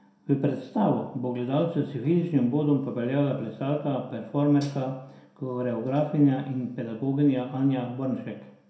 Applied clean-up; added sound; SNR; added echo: none; none; none; reverberation time 0.6 s.